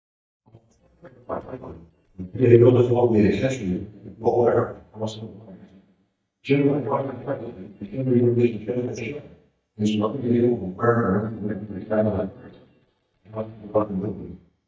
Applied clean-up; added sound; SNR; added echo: neural mask model DeepFilterNet 3.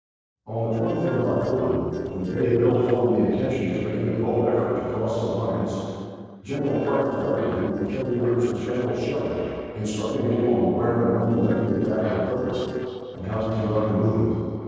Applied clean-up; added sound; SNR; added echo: neural separator model SepFormer DNS4.